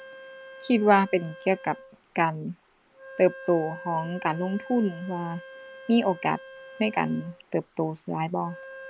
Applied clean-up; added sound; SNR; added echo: none; Wind instrument, woodwind instrument; 17 dB; none.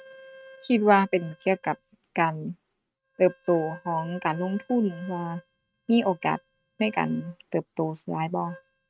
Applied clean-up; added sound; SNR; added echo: neural mask model RNNoise.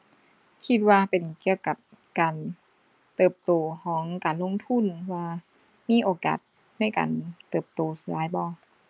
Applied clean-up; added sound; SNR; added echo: none; none; none; none.